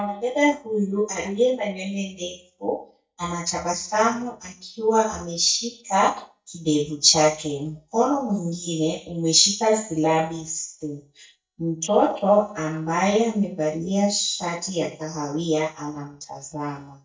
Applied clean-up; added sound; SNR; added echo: neural mask model DeepFilterNet 3.